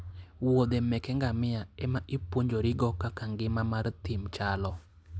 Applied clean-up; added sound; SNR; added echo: none; none; none; none.